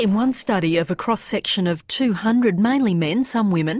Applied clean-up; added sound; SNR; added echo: neural separator model SepFormer DNS4.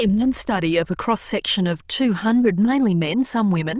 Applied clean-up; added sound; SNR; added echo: neural diffusion model UNIVERSE++.